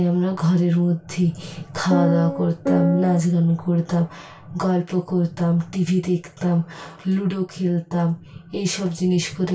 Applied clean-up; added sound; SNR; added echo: none; Piano; 2 dB; reverberation time 0.2 s.